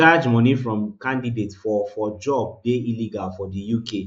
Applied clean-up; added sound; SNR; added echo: neural mask model Resemble Enhance denoiser.